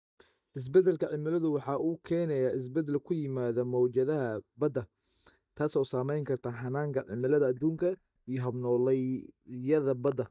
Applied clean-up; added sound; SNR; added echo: neural mask model DeepFilterNet 3.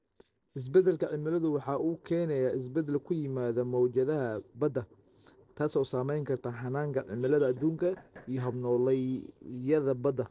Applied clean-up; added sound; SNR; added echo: neural separator model SepFormer DNS4.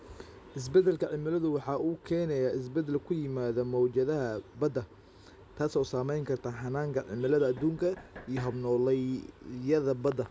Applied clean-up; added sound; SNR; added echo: none; Knock; 18 dB; none.